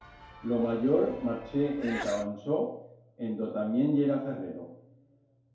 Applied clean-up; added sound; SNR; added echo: none; Sneeze / Church bell; 14 dB; reverberation time 2.3 s.